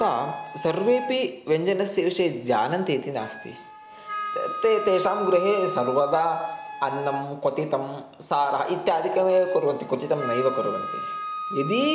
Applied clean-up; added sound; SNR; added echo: none; Wind instrument, woodwind instrument; 10 dB; none.